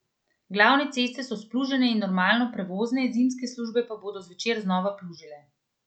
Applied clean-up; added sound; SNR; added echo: none; none; none; none.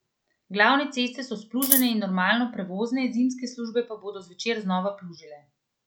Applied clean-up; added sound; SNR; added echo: none; Scissors; -4 dB; none.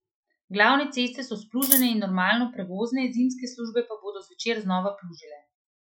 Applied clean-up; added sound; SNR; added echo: classical method Wiener filter.